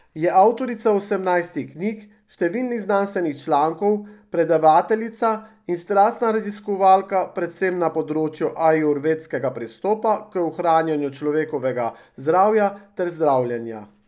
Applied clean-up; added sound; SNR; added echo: none; none; none; none.